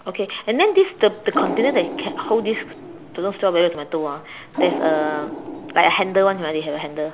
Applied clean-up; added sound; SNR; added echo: none; Water; 9 dB; none.